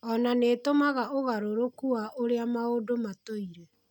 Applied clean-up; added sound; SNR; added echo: none; none; none; none.